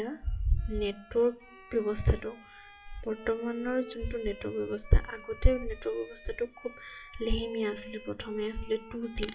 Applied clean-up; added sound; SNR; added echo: classical method WPE with log-MMSE.